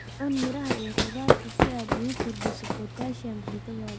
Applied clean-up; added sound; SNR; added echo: none; Run; -4 dB; none.